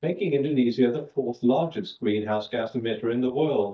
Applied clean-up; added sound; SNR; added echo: neural mask model DeepFilterNet 3.